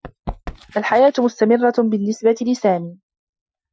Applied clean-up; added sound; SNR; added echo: classical method Wiener filter.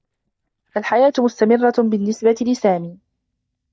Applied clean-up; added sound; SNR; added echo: neural mask model DeepFilterNet 3.